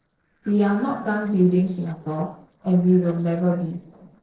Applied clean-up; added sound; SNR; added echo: neural separator model SepFormer DNS4.